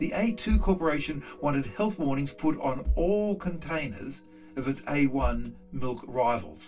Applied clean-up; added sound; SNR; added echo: none; none; none; reverberation time 0.1 s.